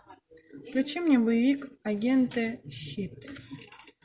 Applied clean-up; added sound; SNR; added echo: none; none; none; none.